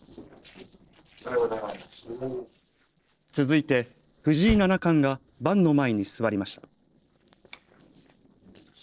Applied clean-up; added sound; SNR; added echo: neural separator model SepFormer DNS4.